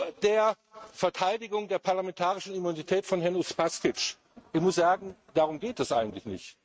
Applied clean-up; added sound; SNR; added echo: neural mask model RNNoise.